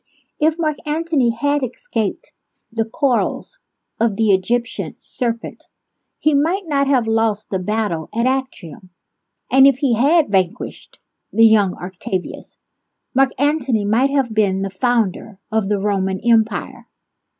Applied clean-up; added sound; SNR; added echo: none; none; none; none.